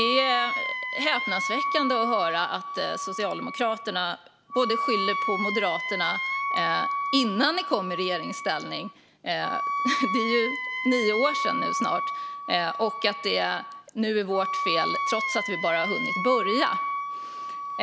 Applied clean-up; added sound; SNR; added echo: none; Wind instrument, woodwind instrument; 2 dB; none.